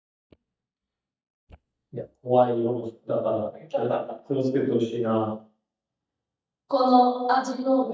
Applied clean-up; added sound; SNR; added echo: neural mask model DeepFilterNet 3.